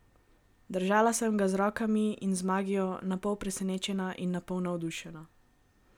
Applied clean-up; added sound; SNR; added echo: none; none; none; none.